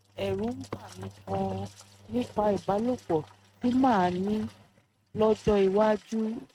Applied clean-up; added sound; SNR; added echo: neural mask model RNNoise.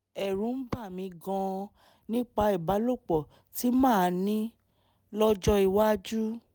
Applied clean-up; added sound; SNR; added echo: none; none; none; none.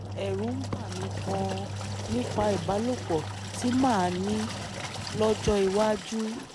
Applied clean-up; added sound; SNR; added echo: none; Engine; 6 dB; none.